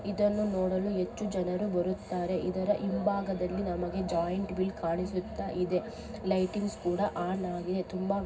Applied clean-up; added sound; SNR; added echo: none; none; none; reverberation time 0.4 s.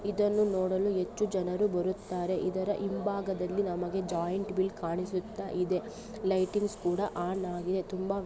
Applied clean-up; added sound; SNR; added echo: none; none; none; none.